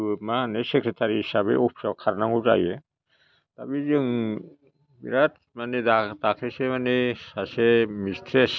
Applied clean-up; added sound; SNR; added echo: none; none; none; none.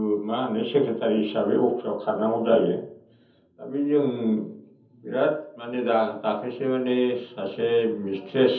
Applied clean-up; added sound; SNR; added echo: none; none; none; reverberation time 0.7 s.